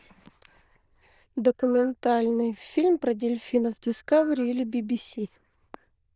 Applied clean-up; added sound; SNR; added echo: neural diffusion model UNIVERSE++.